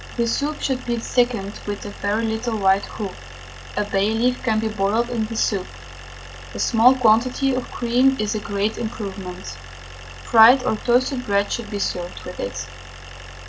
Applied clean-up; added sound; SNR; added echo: none; Idling; 14 dB; none.